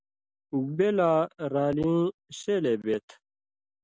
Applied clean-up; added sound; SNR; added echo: none; none; none; none.